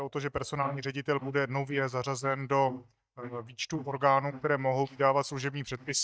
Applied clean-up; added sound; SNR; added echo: neural mask model DeepFilterNet 3.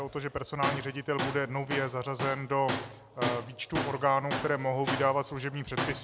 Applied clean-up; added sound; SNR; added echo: none; Tools; 5 dB; none.